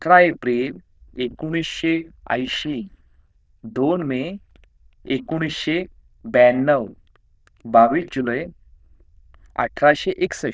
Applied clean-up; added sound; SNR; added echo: neural diffusion model UNIVERSE++.